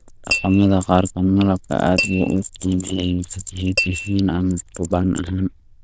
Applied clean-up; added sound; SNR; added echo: neural diffusion model UNIVERSE++.